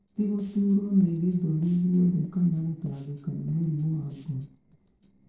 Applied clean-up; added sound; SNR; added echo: neural separator model SepFormer DNS4.